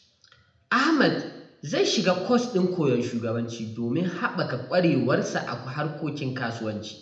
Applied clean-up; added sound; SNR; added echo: none; none; none; reverberation time 0.8 s.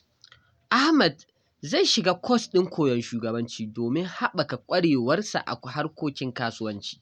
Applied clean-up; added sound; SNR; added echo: none; none; none; none.